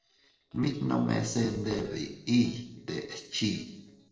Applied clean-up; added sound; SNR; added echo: neural separator model SepFormer DNS4.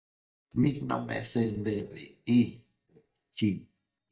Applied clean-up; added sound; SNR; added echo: neural mask model DeepFilterNet 3.